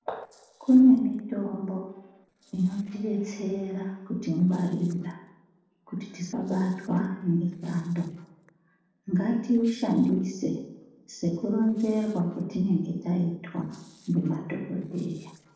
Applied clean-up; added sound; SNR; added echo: neural separator model SepFormer DNS4.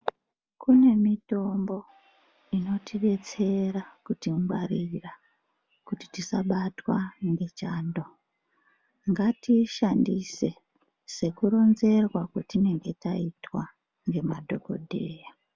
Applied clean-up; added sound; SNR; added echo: none; none; none; none.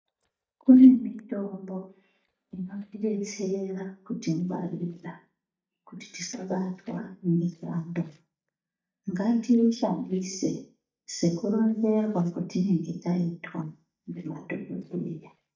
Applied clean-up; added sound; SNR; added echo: neural mask model DeepFilterNet 3.